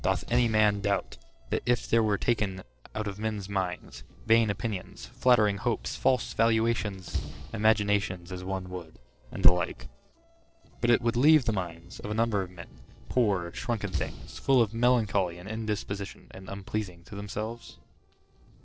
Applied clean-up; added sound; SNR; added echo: neural separator model SepFormer DNS4.